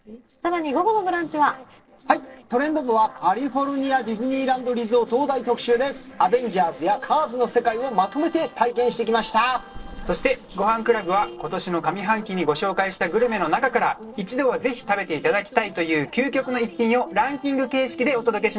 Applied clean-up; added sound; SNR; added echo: neural separator model SepFormer DNS4.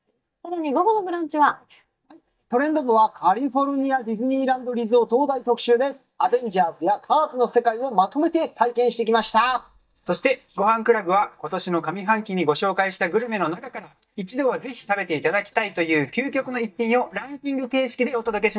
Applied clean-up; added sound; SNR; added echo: neural mask model DeepFilterNet 3.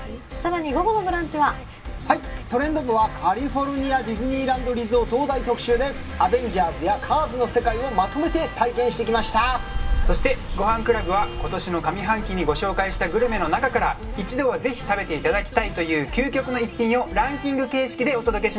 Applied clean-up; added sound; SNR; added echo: none; Car passing by; 9 dB; reverberation time 0.2 s.